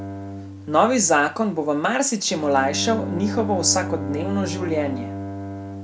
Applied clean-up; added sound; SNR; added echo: none; Bowed string instrument; 8 dB; none.